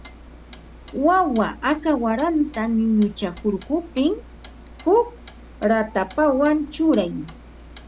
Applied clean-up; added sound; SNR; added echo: none; Clock; 19 dB; none.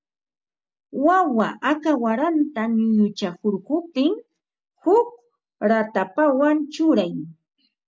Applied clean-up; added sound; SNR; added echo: none; none; none; none.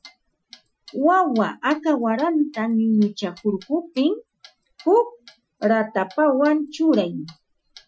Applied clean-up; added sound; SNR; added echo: classical method Wiener filter.